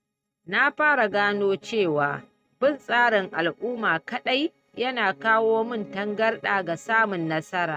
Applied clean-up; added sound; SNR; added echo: neural mask model RNNoise.